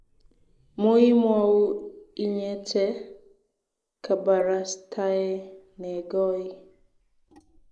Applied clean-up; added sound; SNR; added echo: neural mask model Resemble Enhance denoiser.